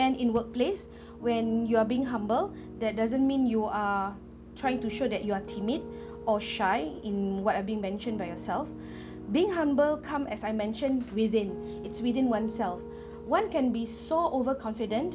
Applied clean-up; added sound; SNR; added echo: none; Piano; 13 dB; none.